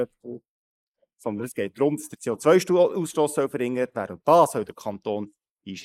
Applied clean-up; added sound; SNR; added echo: neural mask model Resemble Enhance denoiser.